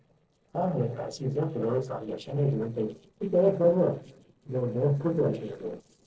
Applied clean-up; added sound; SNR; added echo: neural separator model SepFormer DNS4.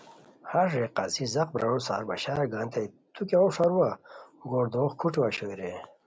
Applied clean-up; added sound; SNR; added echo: none; none; none; none.